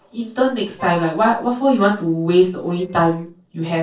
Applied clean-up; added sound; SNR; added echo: neural separator model SepFormer DNS4.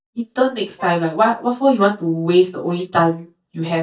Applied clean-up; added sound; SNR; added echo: neural mask model DeepFilterNet 3.